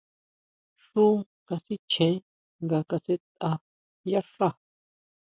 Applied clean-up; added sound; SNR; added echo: none; none; none; none.